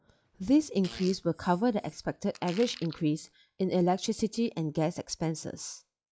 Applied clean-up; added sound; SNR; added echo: classical method log-MMSE.